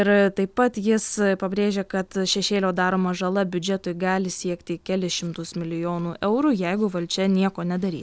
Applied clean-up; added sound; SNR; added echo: none; none; none; none.